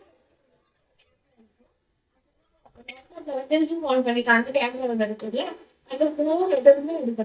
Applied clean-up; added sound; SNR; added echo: neural mask model DeepFilterNet 3.